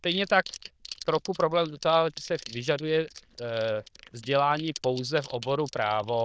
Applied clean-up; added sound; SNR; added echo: neural diffusion model UNIVERSE++.